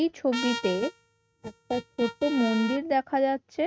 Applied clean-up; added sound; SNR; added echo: neural mask model RNNoise.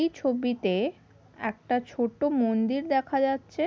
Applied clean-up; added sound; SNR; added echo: none; none; none; none.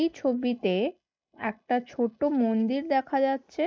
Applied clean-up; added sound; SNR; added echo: neural mask model Resemble Enhance denoiser.